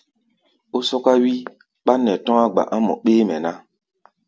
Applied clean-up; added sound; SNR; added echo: none; none; none; none.